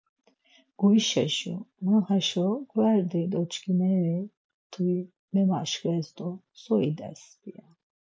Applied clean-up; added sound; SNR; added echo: none; none; none; none.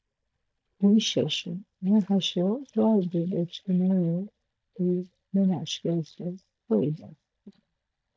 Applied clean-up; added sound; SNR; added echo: neural mask model DeepFilterNet 3.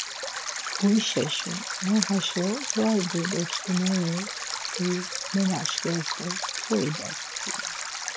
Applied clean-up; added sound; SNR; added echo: none; Stream; 5 dB; none.